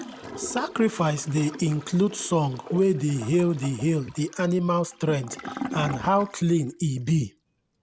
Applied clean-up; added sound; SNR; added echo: none; Toilet flush / Gurgling; 14 dB; none.